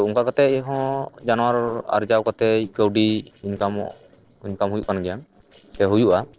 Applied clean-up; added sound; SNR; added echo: neural separator model SepFormer DNS4.